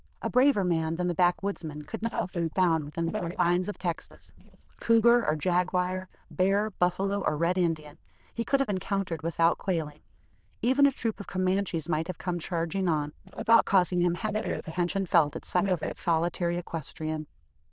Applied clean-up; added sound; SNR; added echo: neural diffusion model UNIVERSE++.